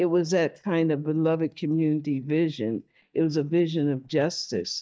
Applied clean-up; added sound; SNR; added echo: neural mask model DeepFilterNet 3.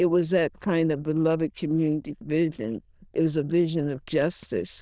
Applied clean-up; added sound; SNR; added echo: neural diffusion model UNIVERSE++.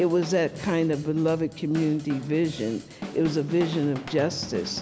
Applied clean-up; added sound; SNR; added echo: none; Drum / Drum kit; 13 dB; none.